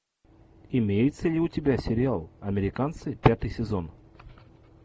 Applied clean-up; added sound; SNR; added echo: none; none; none; none.